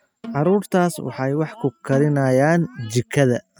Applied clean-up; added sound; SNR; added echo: neural mask model RNNoise.